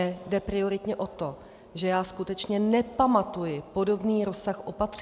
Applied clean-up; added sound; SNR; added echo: none; none; none; none.